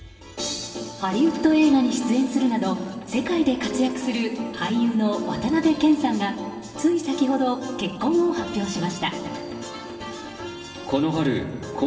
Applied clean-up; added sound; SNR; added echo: none; none; none; reverberation time 2.0 s.